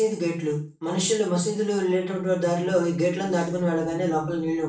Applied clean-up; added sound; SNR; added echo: neural separator model SepFormer DNS4.